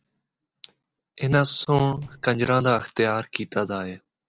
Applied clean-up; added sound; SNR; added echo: neural separator model SepFormer DNS4.